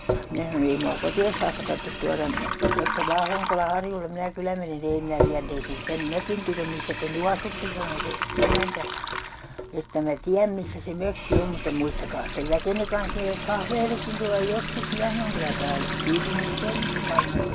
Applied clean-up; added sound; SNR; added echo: none; Sink (filling or washing) / Water tap, faucet; 2 dB; none.